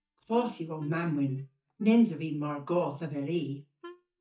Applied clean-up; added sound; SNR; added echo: neural mask model DeepFilterNet 3.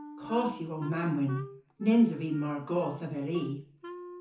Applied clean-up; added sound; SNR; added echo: none; Wind instrument, woodwind instrument; 15 dB; reverberation time 0.7 s.